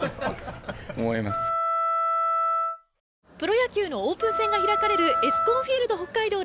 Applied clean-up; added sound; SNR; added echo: none; Wind instrument, woodwind instrument; -2 dB; none.